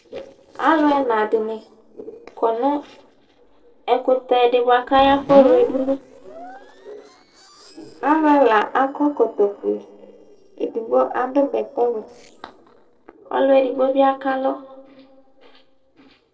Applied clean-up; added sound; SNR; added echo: neural separator model SepFormer DNS4.